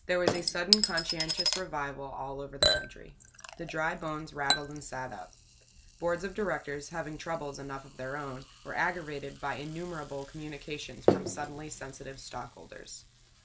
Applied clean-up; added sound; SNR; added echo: none; Chink, clink / Liquid; -1 dB; none.